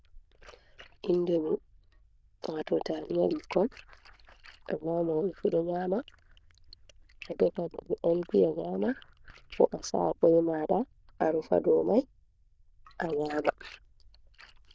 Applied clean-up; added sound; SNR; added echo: neural diffusion model UNIVERSE++.